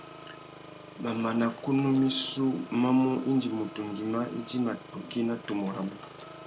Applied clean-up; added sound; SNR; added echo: none; Engine; 16 dB; none.